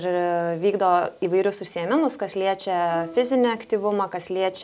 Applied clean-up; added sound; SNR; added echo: none; Plucked string instrument; 18 dB; none.